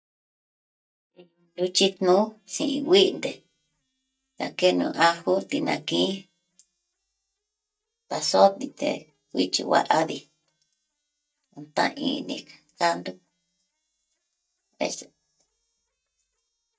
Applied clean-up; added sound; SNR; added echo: neural mask model DeepFilterNet 3.